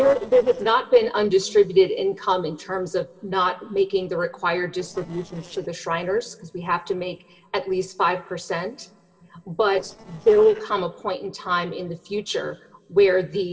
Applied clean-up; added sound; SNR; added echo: neural separator model SepFormer DNS4.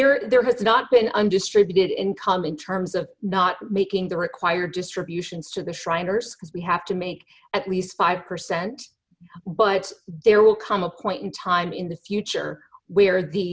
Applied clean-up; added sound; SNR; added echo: none; none; none; none.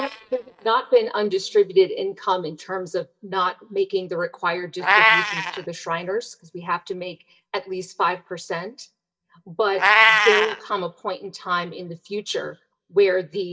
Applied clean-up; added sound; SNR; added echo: neural mask model DeepFilterNet 3.